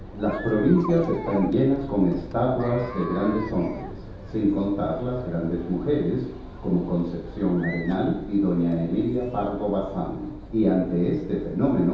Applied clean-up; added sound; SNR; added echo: none; Chatter; 13 dB; reverberation time 0.8 s.